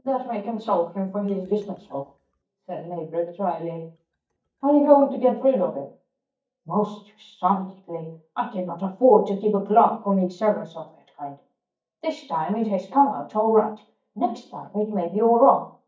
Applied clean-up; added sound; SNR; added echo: neural mask model DeepFilterNet 3.